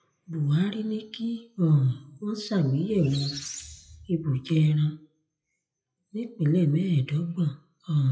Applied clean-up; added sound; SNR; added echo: classical method WPE with log-MMSE.